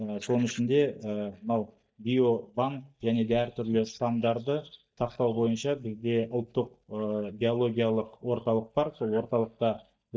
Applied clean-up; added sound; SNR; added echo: neural mask model DeepFilterNet 3.